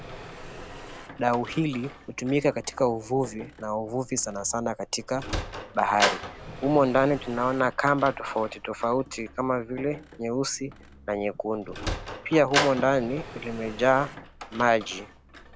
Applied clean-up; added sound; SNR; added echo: none; Sliding door; 10 dB; none.